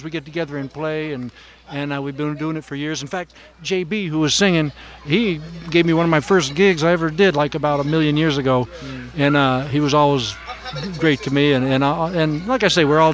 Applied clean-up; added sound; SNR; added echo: none; none; none; none.